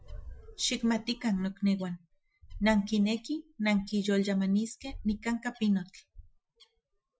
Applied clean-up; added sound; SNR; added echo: classical method Wiener filter.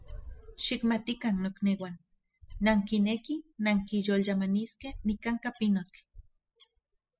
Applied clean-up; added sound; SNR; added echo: classical method spectral subtraction.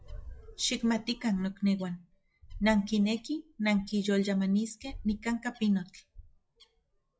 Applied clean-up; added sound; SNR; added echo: classical method log-MMSE.